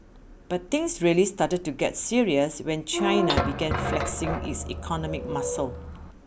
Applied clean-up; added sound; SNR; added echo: none; Squeak / Thump, thud; 2 dB; none.